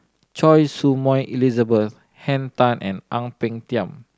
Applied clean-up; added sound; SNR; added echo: none; none; none; none.